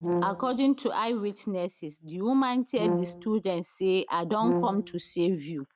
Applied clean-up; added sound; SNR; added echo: none; Brass instrument; 4 dB; none.